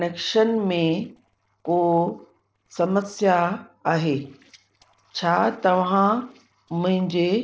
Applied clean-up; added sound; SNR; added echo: neural separator model SepFormer DNS4.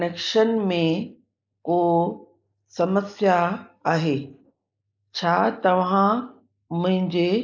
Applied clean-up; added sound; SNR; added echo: neural mask model Resemble Enhance denoiser.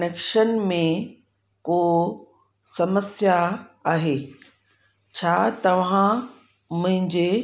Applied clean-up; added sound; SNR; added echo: none; none; none; none.